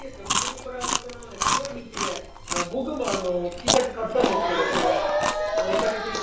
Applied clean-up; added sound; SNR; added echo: none; Chewing, mastication; 2 dB; reverberation time 0.7 s.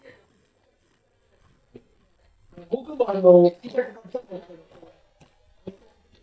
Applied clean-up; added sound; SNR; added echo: neural mask model DeepFilterNet 3.